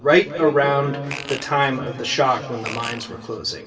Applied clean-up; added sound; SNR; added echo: none; Fart; 13 dB; reverberation time 2.3 s.